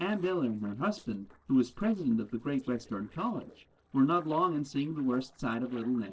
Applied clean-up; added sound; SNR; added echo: neural separator model SepFormer DNS4.